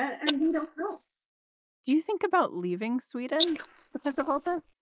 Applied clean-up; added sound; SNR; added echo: neural mask model Resemble Enhance denoiser.